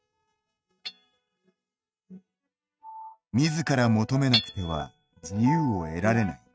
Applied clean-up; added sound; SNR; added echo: neural mask model RNNoise.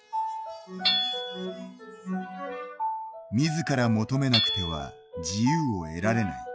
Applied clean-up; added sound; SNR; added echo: classical method log-MMSE.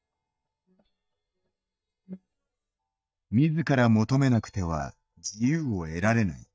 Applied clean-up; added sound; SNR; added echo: neural mask model DeepFilterNet 3.